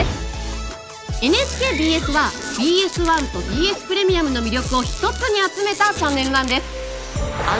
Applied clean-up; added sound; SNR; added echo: none; Squeak; 15 dB; none.